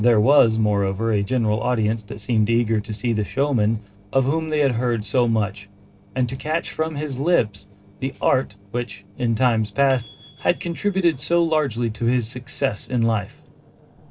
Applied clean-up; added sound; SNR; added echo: neural separator model SepFormer DNS4.